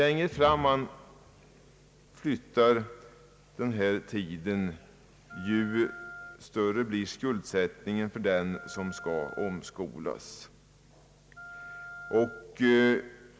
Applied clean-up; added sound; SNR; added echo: none; Wind instrument, woodwind instrument; 16 dB; none.